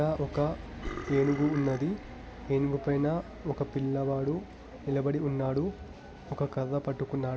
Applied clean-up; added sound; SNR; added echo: none; Burping, eructation; 11 dB; none.